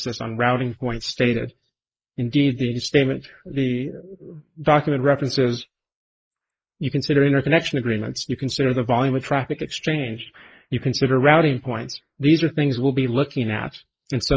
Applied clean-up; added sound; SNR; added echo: neural mask model Resemble Enhance denoiser.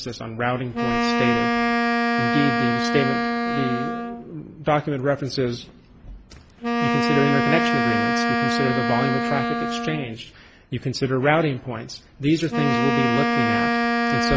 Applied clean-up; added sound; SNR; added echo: none; Wind instrument, woodwind instrument; -2 dB; none.